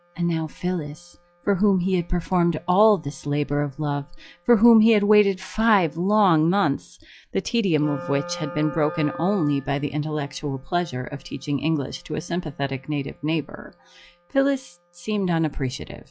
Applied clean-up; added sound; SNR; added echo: classical method log-MMSE.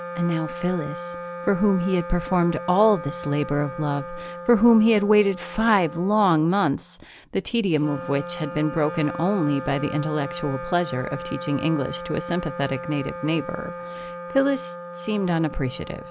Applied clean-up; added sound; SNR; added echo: none; Wind instrument, woodwind instrument; 11 dB; none.